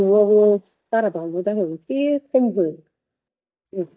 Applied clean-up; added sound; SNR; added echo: neural mask model DeepFilterNet 3.